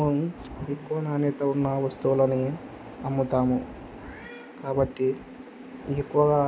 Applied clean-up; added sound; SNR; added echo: none; none; none; none.